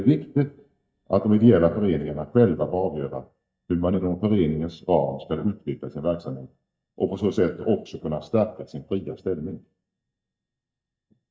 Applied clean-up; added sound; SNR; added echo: neural mask model DeepFilterNet 3.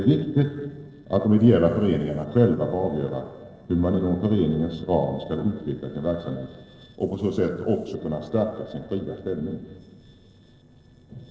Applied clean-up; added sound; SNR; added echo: neural separator model SepFormer DNS4.